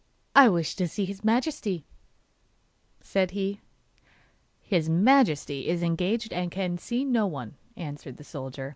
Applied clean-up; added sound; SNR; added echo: none; none; none; none.